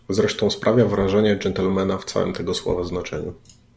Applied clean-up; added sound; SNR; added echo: none; none; none; none.